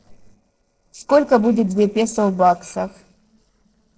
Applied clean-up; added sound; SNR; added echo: neural separator model SepFormer DNS4.